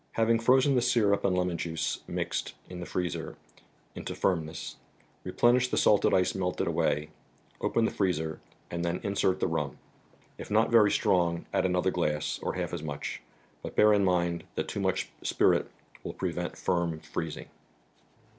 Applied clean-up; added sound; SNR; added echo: none; none; none; none.